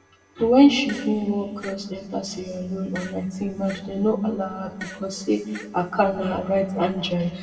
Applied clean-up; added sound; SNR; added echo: none; Fart; 19 dB; reverberation time 1.6 s.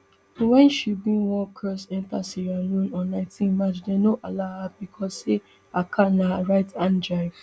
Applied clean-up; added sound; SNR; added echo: none; none; none; none.